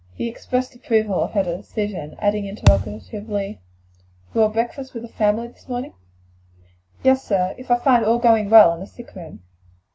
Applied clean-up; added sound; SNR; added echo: none; Thump, thud; -1 dB; none.